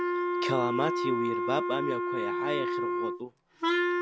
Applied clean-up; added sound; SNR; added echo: none; Wind instrument, woodwind instrument; -5 dB; none.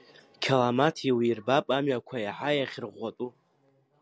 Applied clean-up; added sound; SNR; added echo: none; none; none; none.